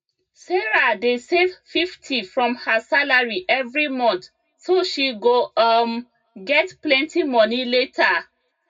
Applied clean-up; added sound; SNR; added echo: none; none; none; reverberation time 0.3 s.